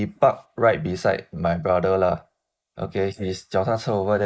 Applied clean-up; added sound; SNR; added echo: neural mask model Resemble Enhance denoiser.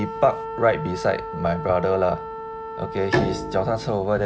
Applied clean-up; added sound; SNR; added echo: none; Bowed string instrument + Wind instrument, woodwind instrument; 6 dB; none.